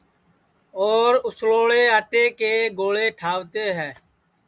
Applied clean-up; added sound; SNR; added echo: none; none; none; none.